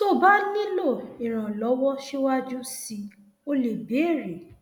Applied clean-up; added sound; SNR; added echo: none; none; none; none.